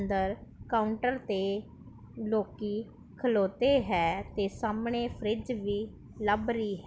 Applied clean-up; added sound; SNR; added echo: none; none; none; none.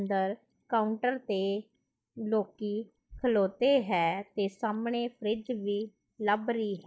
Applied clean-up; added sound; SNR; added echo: neural mask model DeepFilterNet 3.